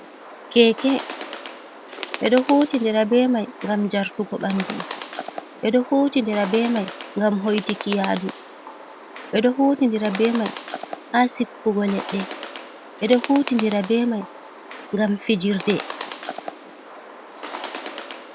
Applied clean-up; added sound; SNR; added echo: none; Bird; 11 dB; none.